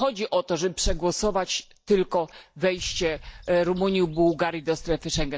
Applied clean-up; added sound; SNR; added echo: neural mask model DeepFilterNet 3.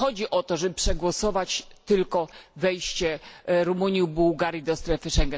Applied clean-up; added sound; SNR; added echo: none; none; none; none.